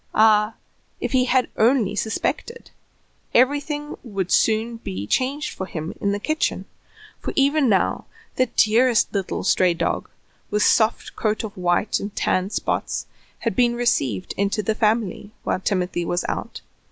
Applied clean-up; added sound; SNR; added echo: none; none; none; none.